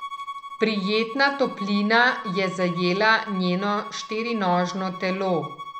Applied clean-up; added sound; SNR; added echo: none; Bowed string instrument; 12 dB; none.